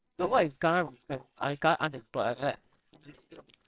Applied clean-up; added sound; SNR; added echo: neural separator model SepFormer WHAMR!.